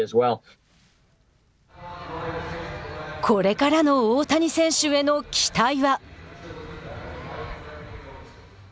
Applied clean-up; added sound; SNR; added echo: none; none; none; none.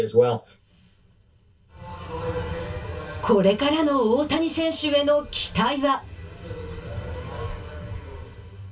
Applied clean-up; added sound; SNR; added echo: none; none; none; reverberation time 0.2 s.